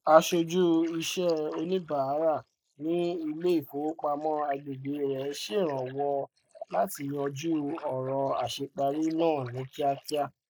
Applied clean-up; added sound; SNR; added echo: neural mask model Resemble Enhance denoiser.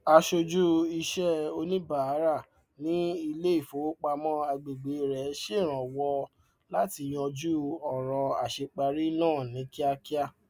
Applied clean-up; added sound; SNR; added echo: none; none; none; none.